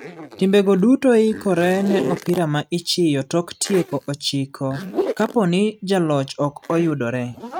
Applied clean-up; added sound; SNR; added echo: neural mask model RNNoise.